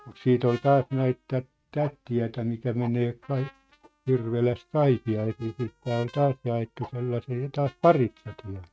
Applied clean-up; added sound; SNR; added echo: neural mask model RNNoise.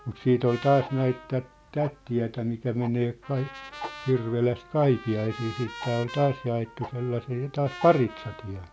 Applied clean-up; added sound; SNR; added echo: none; Tick-tock + Trumpet; 16 dB; none.